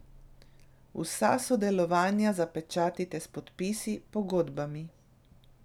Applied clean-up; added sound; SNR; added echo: none; none; none; none.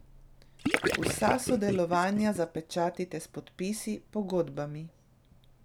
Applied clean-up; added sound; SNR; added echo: none; Gurgling / Liquid; 1 dB; none.